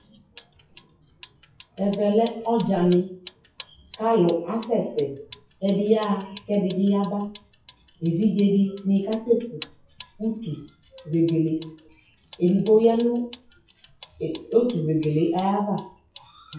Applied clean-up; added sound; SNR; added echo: classical method WPE with log-MMSE.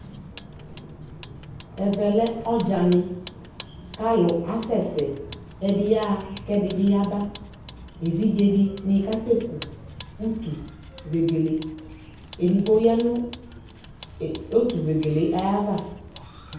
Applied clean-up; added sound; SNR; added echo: none; Vehicle; 16 dB; reverberation time 0.9 s.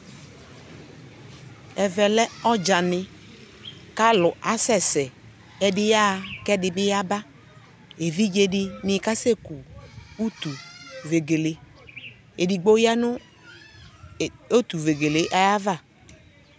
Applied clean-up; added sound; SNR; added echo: none; none; none; none.